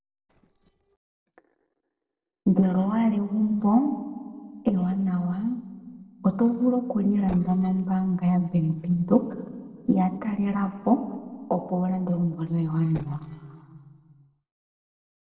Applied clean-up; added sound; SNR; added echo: neural separator model SepFormer DNS4.